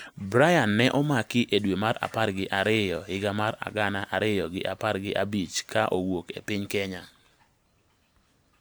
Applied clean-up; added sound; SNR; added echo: none; none; none; none.